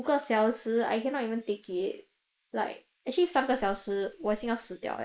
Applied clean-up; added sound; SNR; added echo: neural mask model Resemble Enhance denoiser.